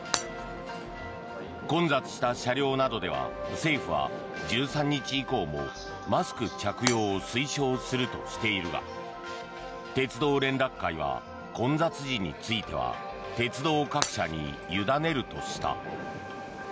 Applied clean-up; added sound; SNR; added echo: none; Shatter; 8 dB; none.